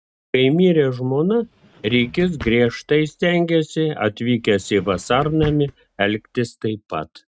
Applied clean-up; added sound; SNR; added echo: neural mask model RNNoise.